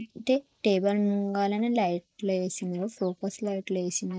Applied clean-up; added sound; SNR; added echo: neural mask model Resemble Enhance denoiser.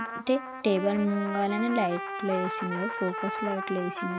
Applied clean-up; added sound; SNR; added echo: none; Trumpet; 6 dB; none.